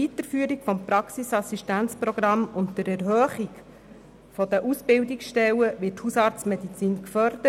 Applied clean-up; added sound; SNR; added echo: none; none; none; none.